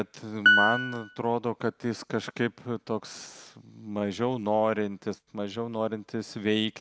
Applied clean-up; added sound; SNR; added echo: none; Piano; -5 dB; none.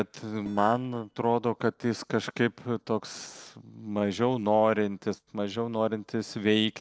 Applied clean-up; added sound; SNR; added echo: neural separator model SepFormer DNS4.